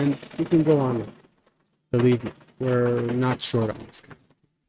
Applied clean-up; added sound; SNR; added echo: neural mask model RNNoise.